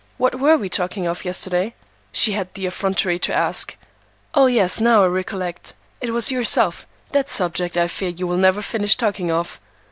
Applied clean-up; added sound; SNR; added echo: none; none; none; none.